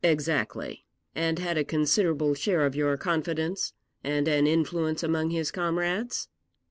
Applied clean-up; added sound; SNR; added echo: none; none; none; none.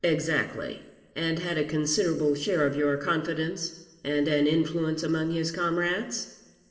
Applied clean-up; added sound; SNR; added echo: none; none; none; reverberation time 1.6 s.